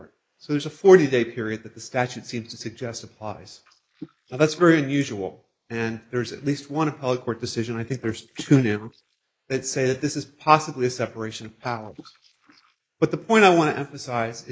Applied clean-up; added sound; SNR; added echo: neural mask model Resemble Enhance denoiser.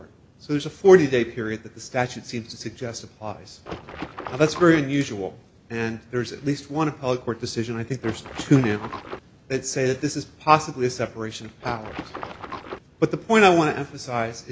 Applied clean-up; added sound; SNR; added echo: none; Water / Splash, splatter; 11 dB; none.